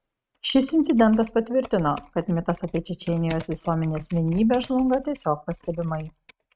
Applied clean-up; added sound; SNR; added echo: neural mask model RNNoise.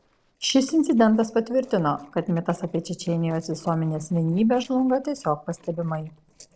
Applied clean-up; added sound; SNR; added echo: neural separator model SepFormer DNS4.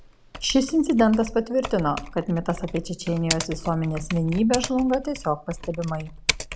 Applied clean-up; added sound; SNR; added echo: none; Typing; 10 dB; none.